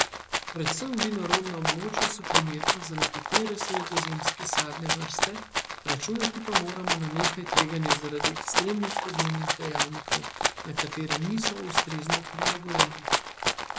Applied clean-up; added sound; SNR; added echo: none; Rattle (instrument); -5 dB; none.